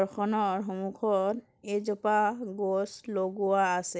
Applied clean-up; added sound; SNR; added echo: none; none; none; none.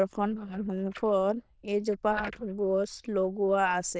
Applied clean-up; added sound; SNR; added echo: neural diffusion model UNIVERSE++.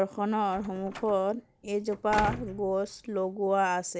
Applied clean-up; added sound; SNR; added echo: none; Slam; 12 dB; none.